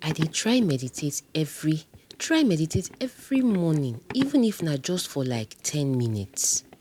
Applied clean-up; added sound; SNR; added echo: none; Run; 17 dB; none.